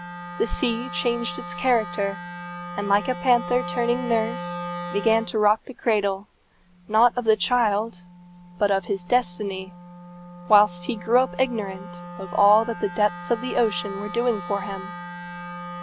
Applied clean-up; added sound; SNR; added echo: none; Wind instrument, woodwind instrument; 12 dB; none.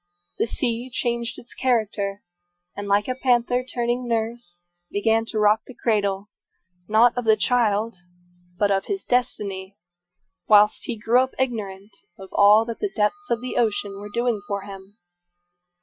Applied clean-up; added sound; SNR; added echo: classical method Wiener filter.